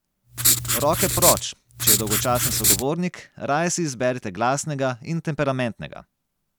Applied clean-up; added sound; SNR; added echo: none; Writing; -3 dB; none.